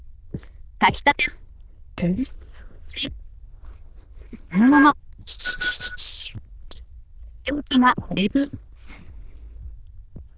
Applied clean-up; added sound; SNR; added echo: neural diffusion model UNIVERSE++.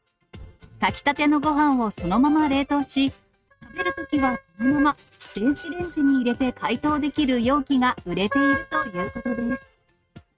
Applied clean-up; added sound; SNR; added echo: neural mask model RNNoise.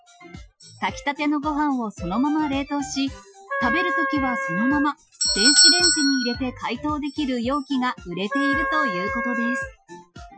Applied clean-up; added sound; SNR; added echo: classical method Wiener filter.